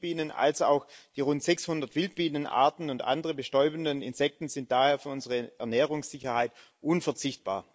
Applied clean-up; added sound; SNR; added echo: none; none; none; none.